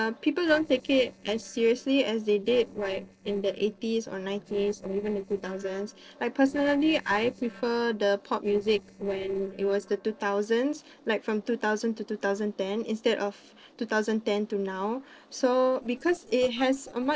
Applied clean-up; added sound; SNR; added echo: neural separator model SepFormer DNS4.